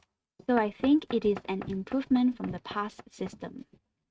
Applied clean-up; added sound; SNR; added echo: neural mask model RNNoise.